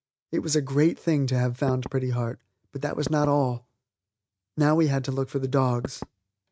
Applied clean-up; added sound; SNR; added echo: neural mask model RNNoise.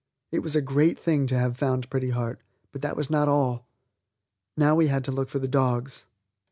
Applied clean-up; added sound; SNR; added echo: none; none; none; none.